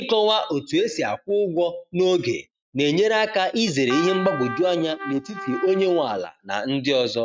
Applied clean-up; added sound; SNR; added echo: neural mask model RNNoise.